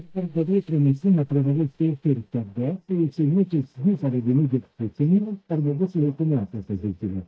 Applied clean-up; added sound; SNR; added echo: neural mask model DeepFilterNet 3.